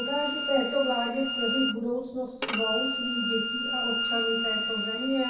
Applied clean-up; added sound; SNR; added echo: none; Bowed string instrument; 1 dB; reverberation time 0.6 s.